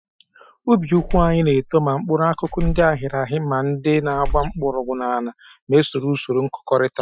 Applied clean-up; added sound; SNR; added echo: classical method Wiener filter.